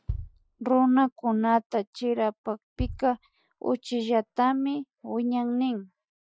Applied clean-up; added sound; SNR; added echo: classical method Wiener filter.